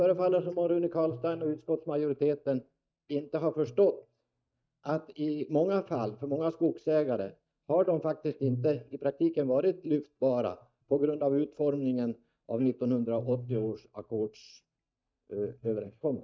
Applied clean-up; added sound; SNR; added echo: neural mask model DeepFilterNet 3.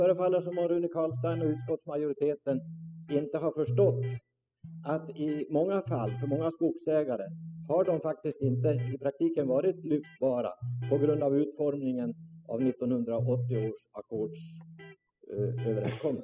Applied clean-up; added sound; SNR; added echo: classical method spectral subtraction.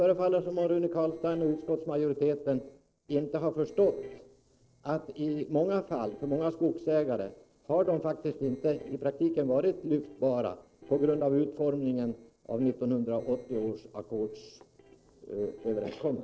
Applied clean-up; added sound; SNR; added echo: neural separator model SepFormer DNS4.